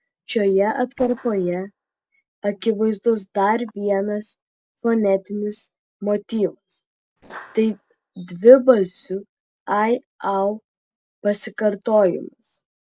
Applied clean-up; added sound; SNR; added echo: neural separator model SepFormer DNS4.